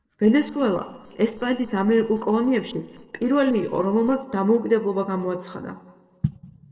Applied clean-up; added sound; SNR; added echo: neural separator model SepFormer DNS4.